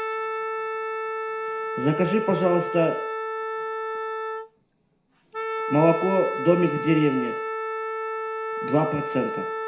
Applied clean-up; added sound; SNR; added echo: none; Wind instrument, woodwind instrument; 3 dB; reverberation time 0.4 s.